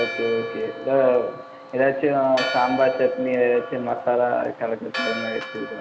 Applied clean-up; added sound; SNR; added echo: none; Church bell; 11 dB; none.